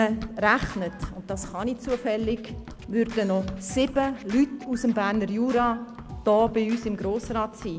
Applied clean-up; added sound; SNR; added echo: none; Run + Scratching (performance technique); 14 dB; none.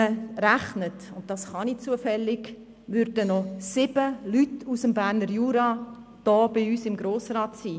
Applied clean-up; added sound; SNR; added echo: none; none; none; none.